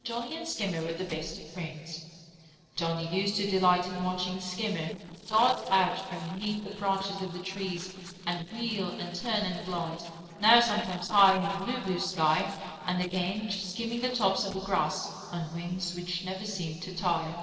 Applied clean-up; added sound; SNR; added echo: neural separator model SepFormer DNS4.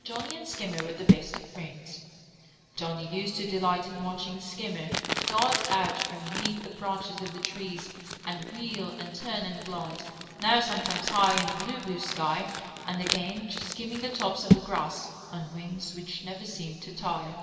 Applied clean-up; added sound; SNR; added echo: none; Crumpling, crinkling; 1 dB; reverberation time 2.6 s.